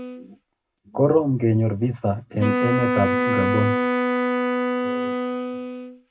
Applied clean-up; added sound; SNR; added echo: none; Wind instrument, woodwind instrument; 0 dB; reverberation time 0.2 s.